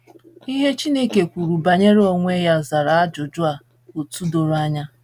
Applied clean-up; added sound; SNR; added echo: none; none; none; none.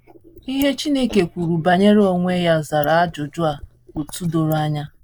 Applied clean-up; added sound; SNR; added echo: neural mask model Resemble Enhance denoiser.